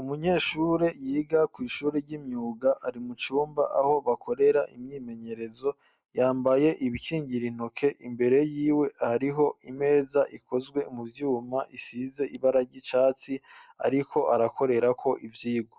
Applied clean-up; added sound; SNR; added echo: none; none; none; none.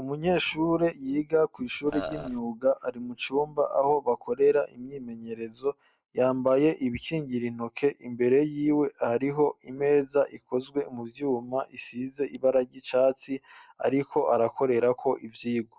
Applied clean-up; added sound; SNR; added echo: none; Burping, eructation; 9 dB; none.